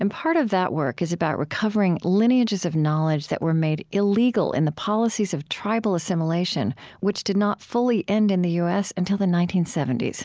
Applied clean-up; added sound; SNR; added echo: none; none; none; none.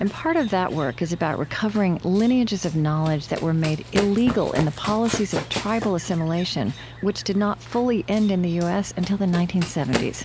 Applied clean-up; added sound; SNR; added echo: none; Run; 11 dB; none.